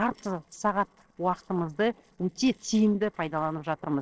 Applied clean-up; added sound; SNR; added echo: neural separator model SepFormer DNS4.